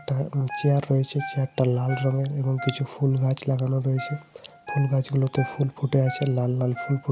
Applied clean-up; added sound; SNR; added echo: none; Ringtone; 15 dB; none.